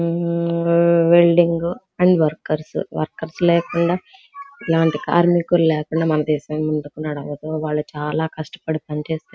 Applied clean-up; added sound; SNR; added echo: none; none; none; none.